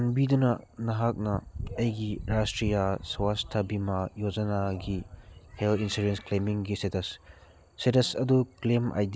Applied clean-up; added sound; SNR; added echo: none; none; none; none.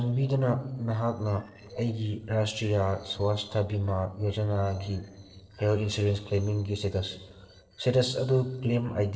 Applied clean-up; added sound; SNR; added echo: neural separator model SepFormer DNS4.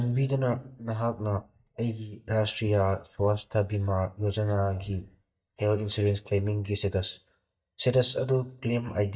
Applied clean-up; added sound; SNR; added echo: neural mask model DeepFilterNet 3.